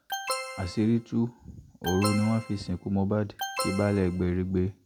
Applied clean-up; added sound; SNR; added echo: none; Alarm; 9 dB; none.